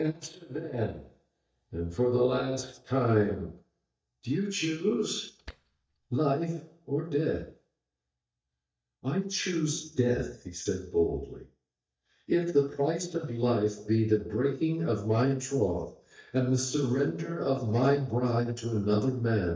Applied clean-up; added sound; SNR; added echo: neural mask model DeepFilterNet 3.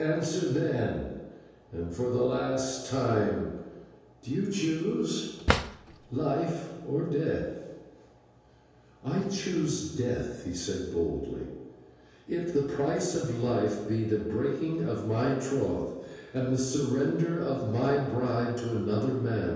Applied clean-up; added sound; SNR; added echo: none; Drawer open or close; 2 dB; reverberation time 1.2 s.